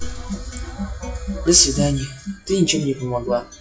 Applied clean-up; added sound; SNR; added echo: classical method WPE with log-MMSE.